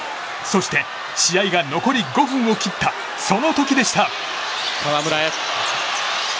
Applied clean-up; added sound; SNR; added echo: none; none; none; none.